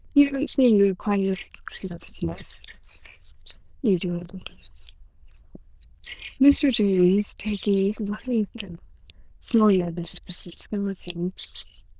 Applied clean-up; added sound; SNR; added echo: neural diffusion model UNIVERSE++.